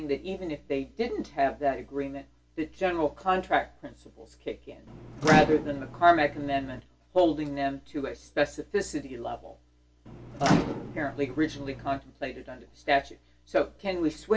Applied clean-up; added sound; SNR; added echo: none; Microwave oven; 5 dB; reverberation time 0.2 s.